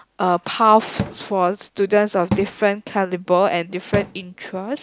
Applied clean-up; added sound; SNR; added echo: none; Cupboard open or close / Drawer open or close; 11 dB; none.